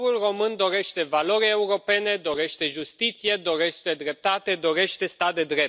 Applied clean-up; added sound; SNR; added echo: none; none; none; none.